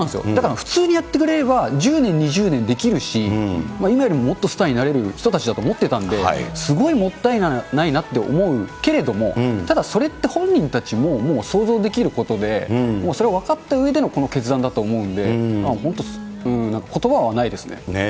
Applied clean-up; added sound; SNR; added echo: none; none; none; none.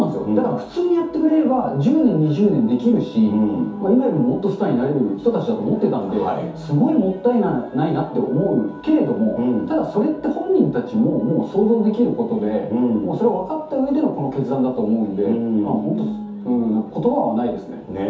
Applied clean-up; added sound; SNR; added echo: none; none; none; reverberation time 0.5 s.